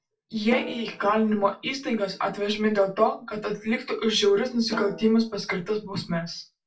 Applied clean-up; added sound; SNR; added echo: neural separator model SepFormer DNS4.